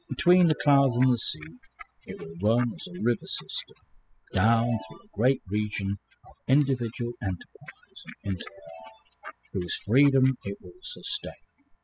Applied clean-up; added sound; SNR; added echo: classical method spectral subtraction.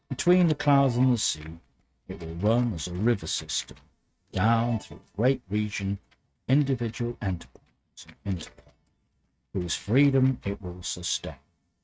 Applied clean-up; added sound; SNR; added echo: neural mask model RNNoise.